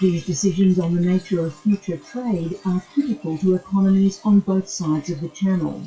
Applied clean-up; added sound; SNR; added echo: classical method WPE with log-MMSE.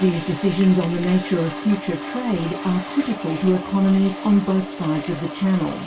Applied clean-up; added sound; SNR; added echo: none; Toilet flush; 14 dB; reverberation time 0.2 s.